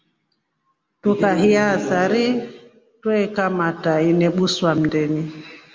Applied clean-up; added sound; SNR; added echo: none; none; none; none.